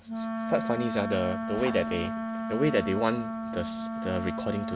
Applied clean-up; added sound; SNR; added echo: none; Wind instrument, woodwind instrument; 3 dB; none.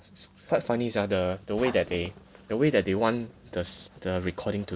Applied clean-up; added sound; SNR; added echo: none; none; none; none.